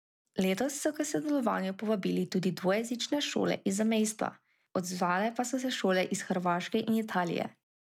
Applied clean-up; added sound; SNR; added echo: none; none; none; none.